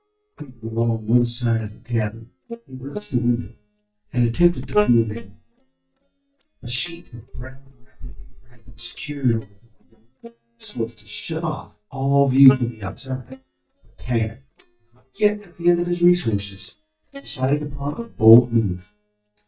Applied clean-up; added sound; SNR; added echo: neural mask model DeepFilterNet 3.